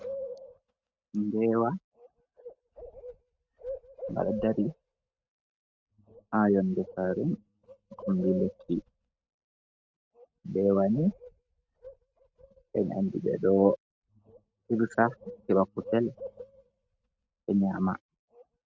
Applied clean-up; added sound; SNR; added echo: neural mask model RNNoise.